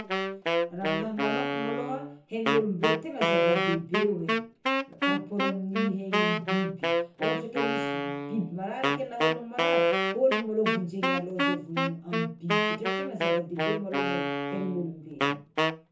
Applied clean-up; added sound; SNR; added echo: none; Wind instrument, woodwind instrument; -4 dB; reverberation time 0.6 s.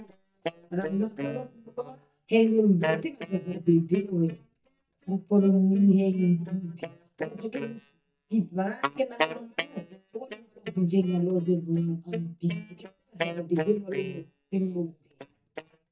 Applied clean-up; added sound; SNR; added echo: neural mask model DeepFilterNet 3.